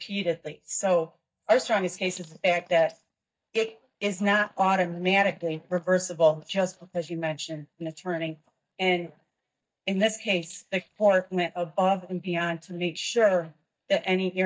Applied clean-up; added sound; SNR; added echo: neural mask model DeepFilterNet 3.